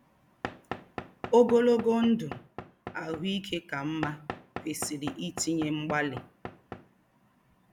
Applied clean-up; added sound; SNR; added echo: none; Knock / Wood; 13 dB; none.